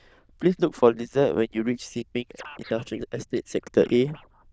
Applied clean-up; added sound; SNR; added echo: neural diffusion model UNIVERSE++.